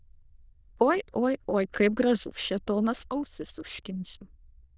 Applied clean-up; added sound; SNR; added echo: neural diffusion model UNIVERSE++.